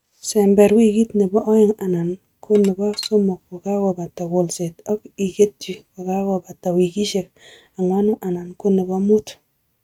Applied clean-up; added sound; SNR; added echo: neural mask model RNNoise.